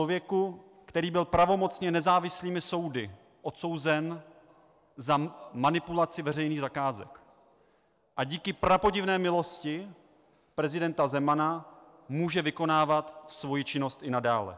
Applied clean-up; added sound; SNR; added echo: none; none; none; none.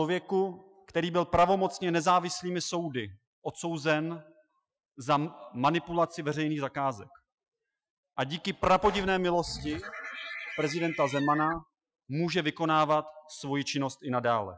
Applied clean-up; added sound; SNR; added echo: classical method Wiener filter.